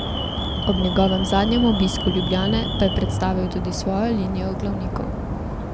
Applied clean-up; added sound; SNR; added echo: none; Alarm; 2 dB; none.